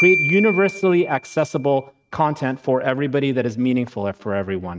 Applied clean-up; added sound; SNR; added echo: neural mask model RNNoise.